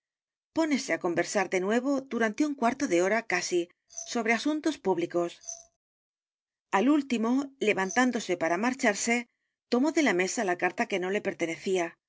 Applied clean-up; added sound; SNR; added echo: neural separator model SepFormer DNS4.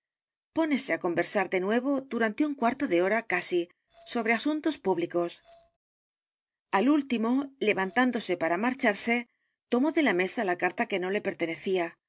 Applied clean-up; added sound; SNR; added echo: none; Glass; 15 dB; none.